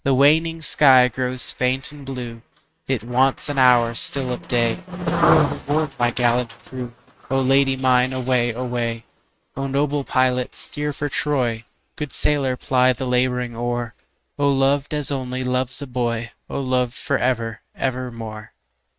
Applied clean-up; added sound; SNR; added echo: neural mask model RNNoise.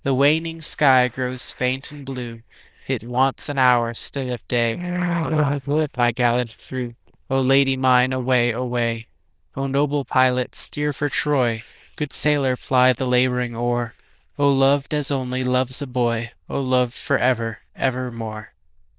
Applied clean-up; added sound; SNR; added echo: neural diffusion model UNIVERSE++.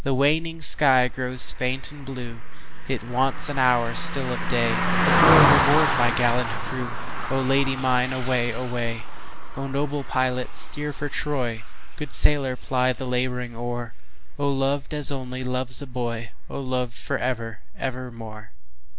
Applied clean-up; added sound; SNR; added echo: none; Car passing by; 7 dB; none.